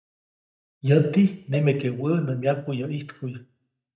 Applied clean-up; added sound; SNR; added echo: neural mask model DeepFilterNet 3.